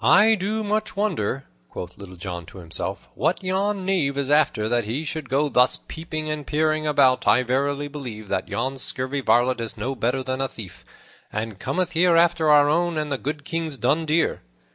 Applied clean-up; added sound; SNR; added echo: none; none; none; none.